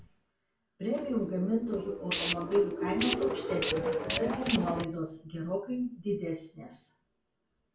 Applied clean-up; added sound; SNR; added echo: none; Tools; -3 dB; reverberation time 0.3 s.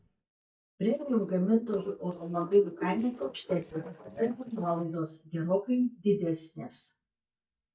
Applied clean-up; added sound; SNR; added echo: neural mask model DeepFilterNet 3.